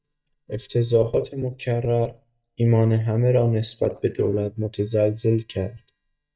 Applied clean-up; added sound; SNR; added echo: neural mask model DeepFilterNet 3.